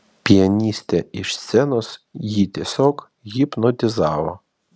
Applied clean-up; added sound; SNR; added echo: none; none; none; none.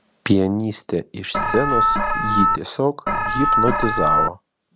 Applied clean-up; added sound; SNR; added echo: none; Alarm; -4 dB; none.